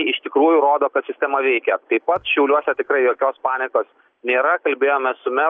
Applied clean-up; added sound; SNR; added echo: none; none; none; none.